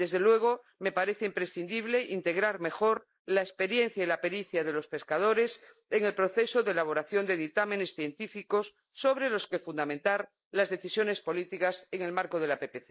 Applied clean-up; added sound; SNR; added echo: neural mask model Resemble Enhance denoiser.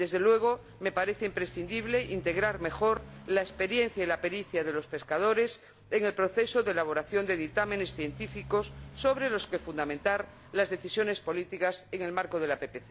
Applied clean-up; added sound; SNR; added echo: none; Motorcycle; 19 dB; none.